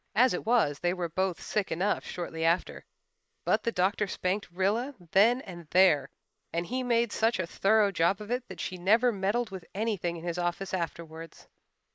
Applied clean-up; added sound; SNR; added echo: neural mask model Resemble Enhance denoiser.